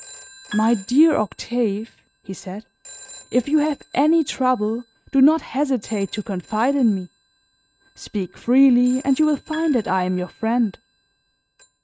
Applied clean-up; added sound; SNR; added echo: neural mask model RNNoise.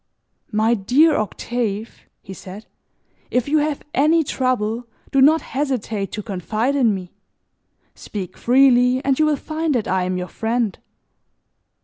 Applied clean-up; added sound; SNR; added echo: none; none; none; none.